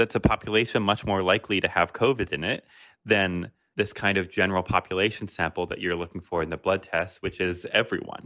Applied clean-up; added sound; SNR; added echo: none; none; none; none.